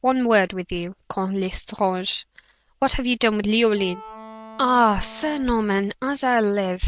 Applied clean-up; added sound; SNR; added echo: none; Wind instrument, woodwind instrument; 19 dB; none.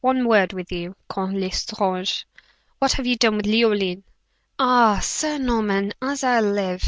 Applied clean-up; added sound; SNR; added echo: none; none; none; none.